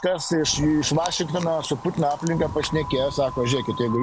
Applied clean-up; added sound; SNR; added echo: none; Chewing, mastication + Wind; 12 dB; none.